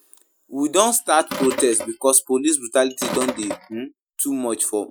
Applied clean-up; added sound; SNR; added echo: classical method Wiener filter.